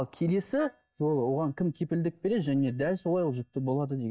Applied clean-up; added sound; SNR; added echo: neural mask model DeepFilterNet 3.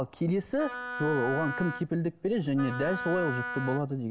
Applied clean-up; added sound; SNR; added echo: none; Wind instrument, woodwind instrument; 8 dB; none.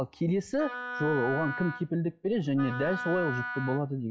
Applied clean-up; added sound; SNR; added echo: classical method log-MMSE.